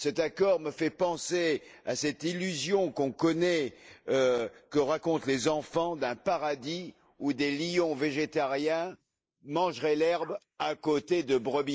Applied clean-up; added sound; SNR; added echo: neural mask model Resemble Enhance denoiser.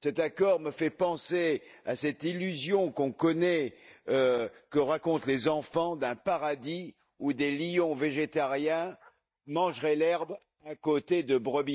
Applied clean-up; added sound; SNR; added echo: neural mask model DeepFilterNet 3.